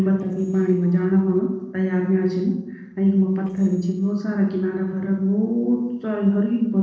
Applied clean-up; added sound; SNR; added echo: neural separator model SepFormer DNS4.